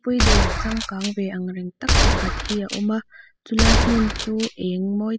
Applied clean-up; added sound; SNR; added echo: classical method spectral subtraction.